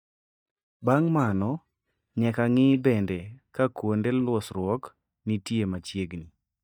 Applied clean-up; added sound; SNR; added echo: neural mask model DeepFilterNet 3.